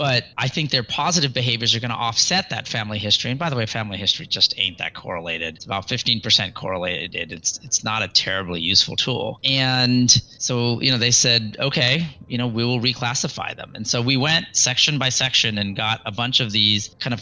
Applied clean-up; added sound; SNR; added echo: neural separator model SepFormer DNS4.